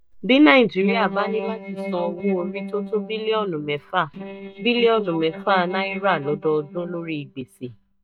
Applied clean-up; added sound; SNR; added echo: neural mask model DeepFilterNet 3.